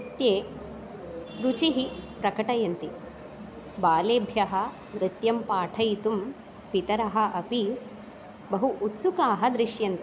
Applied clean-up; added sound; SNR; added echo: none; none; none; none.